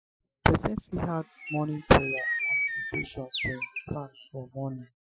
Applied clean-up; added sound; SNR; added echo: classical method Wiener filter.